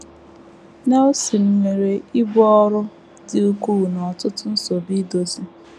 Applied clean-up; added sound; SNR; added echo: none; none; none; none.